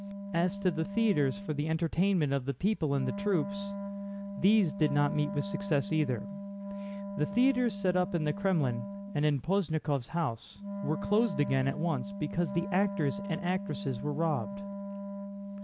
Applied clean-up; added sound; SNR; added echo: none; Wind instrument, woodwind instrument; 8 dB; none.